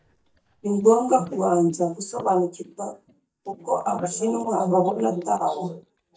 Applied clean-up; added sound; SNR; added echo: neural mask model DeepFilterNet 3.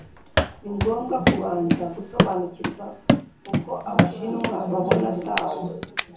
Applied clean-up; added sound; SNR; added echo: none; Run; -2 dB; reverberation time 0.6 s.